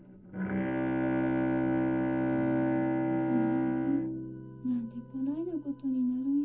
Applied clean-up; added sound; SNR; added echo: none; Bowed string instrument; -4 dB; reverberation time 0.4 s.